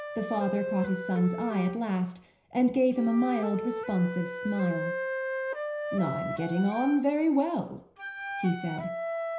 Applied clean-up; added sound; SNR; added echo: none; Wind instrument, woodwind instrument; 7 dB; reverberation time 0.5 s.